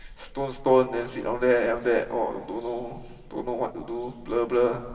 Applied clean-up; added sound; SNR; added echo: none; Bird vocalization, bird call, bird song; 19 dB; reverberation time 2.0 s.